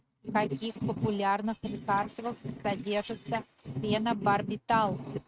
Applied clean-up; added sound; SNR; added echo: neural mask model RNNoise.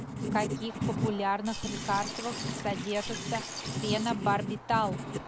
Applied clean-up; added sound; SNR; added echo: none; Writing + Liquid; 2 dB; none.